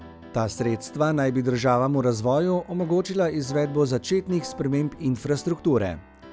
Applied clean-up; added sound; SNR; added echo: none; Brass instrument + Piano; 19 dB; none.